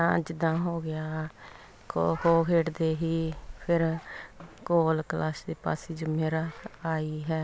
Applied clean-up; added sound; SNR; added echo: none; none; none; none.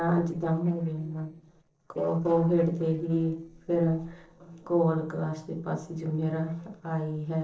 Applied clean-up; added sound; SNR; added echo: neural separator model SepFormer DNS4.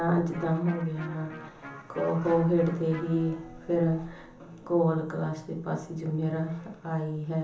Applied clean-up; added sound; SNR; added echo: none; Electric guitar; 18 dB; reverberation time 0.7 s.